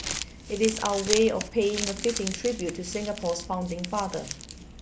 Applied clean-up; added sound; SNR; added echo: none; Crumpling, crinkling; 7 dB; none.